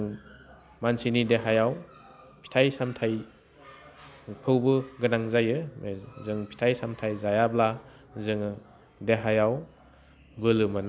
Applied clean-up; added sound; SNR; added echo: none; none; none; none.